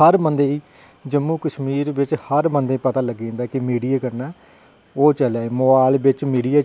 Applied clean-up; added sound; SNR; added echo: none; none; none; none.